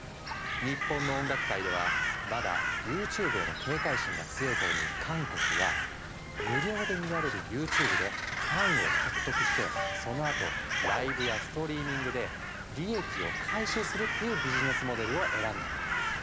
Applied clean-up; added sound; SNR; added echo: none; Crow; -3 dB; none.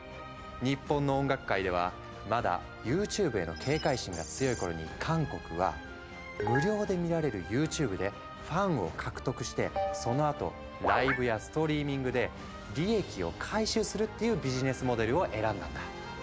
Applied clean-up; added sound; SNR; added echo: none; none; none; none.